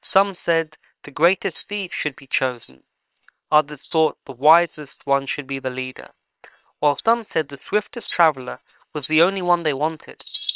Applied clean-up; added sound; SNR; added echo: neural separator model SepFormer WHAM!.